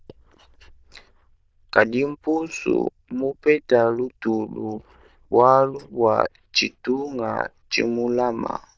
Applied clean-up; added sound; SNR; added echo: neural diffusion model UNIVERSE++.